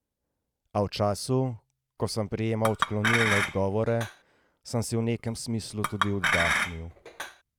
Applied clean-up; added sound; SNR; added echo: none; Chink, clink; 1 dB; none.